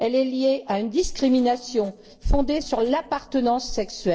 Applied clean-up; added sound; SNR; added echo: neural separator model SepFormer DNS4.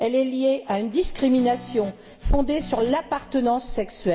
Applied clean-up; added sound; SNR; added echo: none; Guitar; 19 dB; reverberation time 1.4 s.